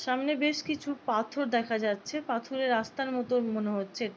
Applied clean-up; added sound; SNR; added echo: none; none; none; none.